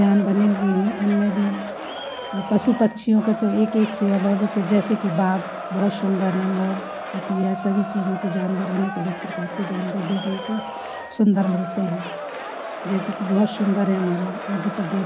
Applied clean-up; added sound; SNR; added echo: none; Crowd; 9 dB; none.